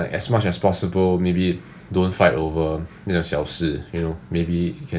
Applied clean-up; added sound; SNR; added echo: none; none; none; none.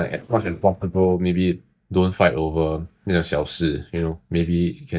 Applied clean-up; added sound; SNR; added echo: neural mask model DeepFilterNet 3.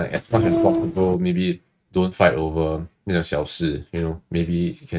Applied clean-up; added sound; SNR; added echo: neural mask model RNNoise.